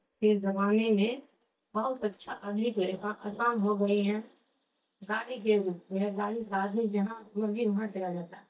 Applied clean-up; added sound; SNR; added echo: neural mask model DeepFilterNet 3.